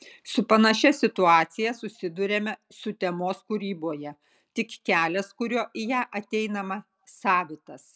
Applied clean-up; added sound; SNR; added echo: none; none; none; none.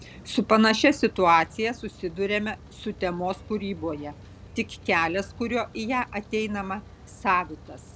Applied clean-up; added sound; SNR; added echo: none; Rain; 19 dB; none.